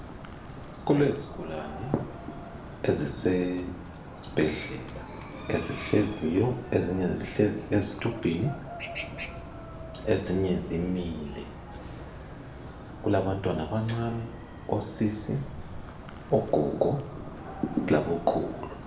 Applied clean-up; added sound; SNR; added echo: none; Chicken, rooster; 11 dB; reverberation time 0.5 s.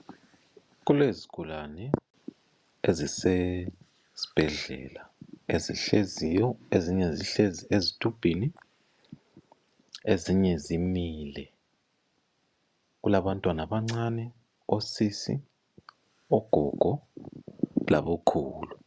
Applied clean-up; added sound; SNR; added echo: none; none; none; none.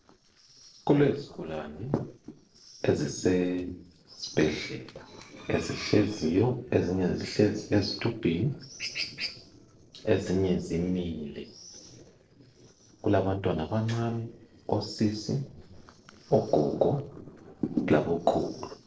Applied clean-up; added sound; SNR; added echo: neural separator model SepFormer DNS4.